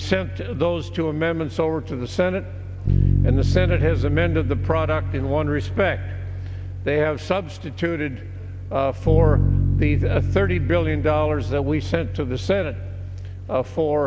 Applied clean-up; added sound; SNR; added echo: none; Bass guitar; 0 dB; none.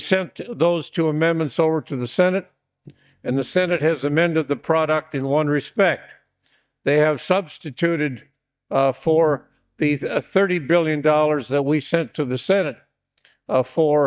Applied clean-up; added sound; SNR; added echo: neural mask model DeepFilterNet 3.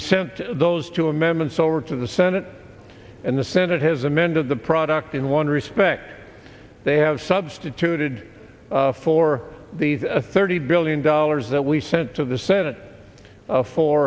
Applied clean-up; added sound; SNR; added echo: none; none; none; none.